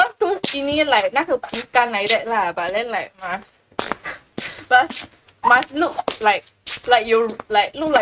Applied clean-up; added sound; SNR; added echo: neural mask model RNNoise.